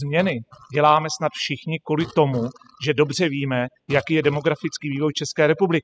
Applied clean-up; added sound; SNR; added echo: classical method spectral subtraction.